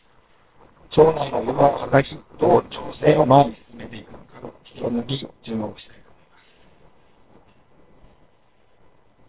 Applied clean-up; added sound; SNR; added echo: neural separator model SepFormer WHAMR!.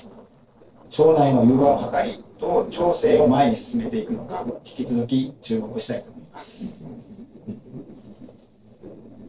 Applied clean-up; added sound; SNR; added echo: neural separator model SepFormer DNS4.